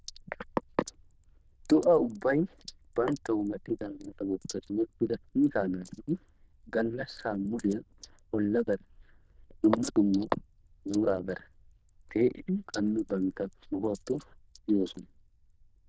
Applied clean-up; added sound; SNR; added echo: neural diffusion model UNIVERSE++.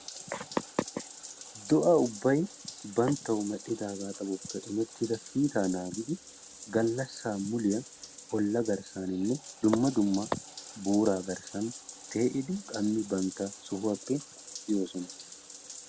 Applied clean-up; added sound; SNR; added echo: none; Bathtub (filling or washing); 15 dB; none.